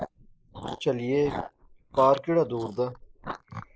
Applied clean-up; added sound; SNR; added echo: neural mask model Resemble Enhance denoiser.